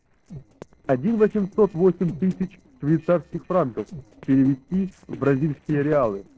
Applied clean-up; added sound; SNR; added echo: neural separator model SepFormer DNS4.